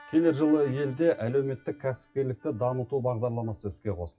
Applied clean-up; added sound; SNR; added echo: classical method WPE with log-MMSE.